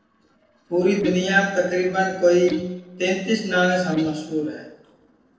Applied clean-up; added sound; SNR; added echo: neural separator model SepFormer DNS4.